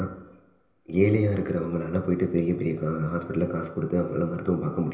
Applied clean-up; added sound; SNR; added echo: none; none; none; reverberation time 1.4 s.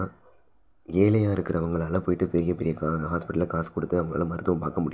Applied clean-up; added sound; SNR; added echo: none; none; none; none.